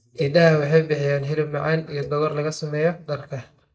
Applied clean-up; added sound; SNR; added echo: neural mask model DeepFilterNet 3.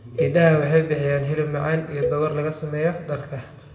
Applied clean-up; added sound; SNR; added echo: none; Cowbell; 11 dB; reverberation time 1.5 s.